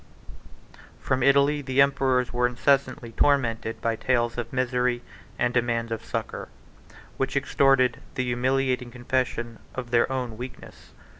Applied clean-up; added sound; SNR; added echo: none; none; none; none.